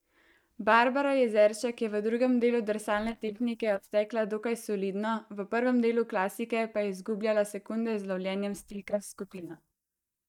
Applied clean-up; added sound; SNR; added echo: neural mask model DeepFilterNet 3.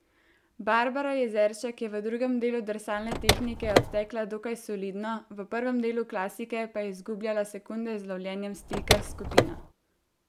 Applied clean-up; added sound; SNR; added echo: none; Car; -4 dB; none.